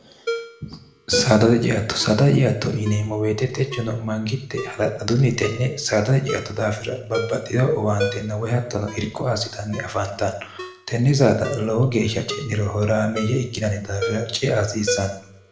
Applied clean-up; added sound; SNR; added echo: none; Ringtone; 12 dB; reverberation time 0.6 s.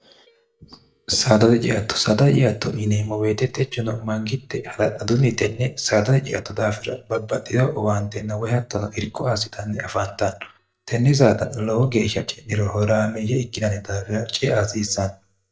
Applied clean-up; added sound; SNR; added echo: neural mask model DeepFilterNet 3.